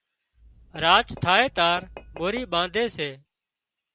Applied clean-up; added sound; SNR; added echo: none; Tap / Glass; 19 dB; none.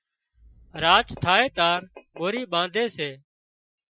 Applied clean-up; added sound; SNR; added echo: classical method Wiener filter.